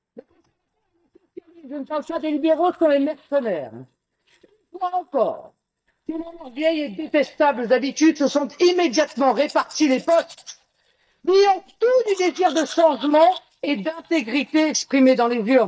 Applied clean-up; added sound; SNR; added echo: neural mask model DeepFilterNet 3.